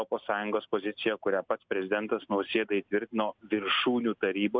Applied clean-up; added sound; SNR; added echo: none; none; none; none.